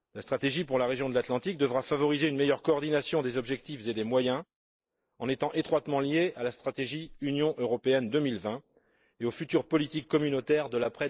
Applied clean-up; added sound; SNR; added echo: neural mask model Resemble Enhance denoiser.